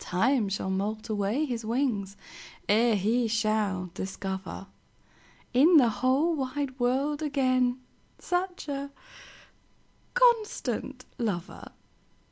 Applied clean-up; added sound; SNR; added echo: none; none; none; none.